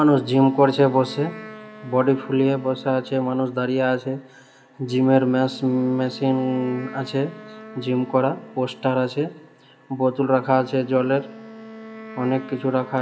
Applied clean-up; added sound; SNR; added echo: none; Wind instrument, woodwind instrument; 19 dB; reverberation time 1.2 s.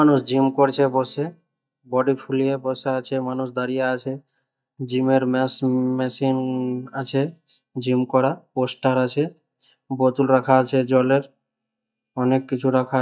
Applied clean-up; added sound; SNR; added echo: neural mask model DeepFilterNet 3.